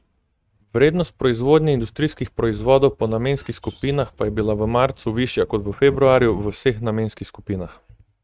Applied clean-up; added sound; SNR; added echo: neural mask model RNNoise.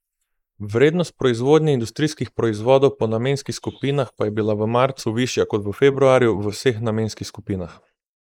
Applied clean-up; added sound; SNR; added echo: neural mask model Resemble Enhance denoiser.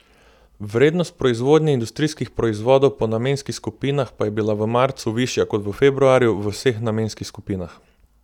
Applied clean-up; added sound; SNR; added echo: none; none; none; none.